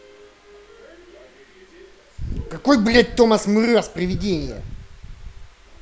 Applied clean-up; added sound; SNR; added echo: none; none; none; none.